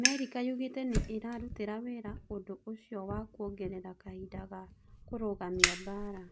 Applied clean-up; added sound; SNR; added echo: none; Fire; -1 dB; none.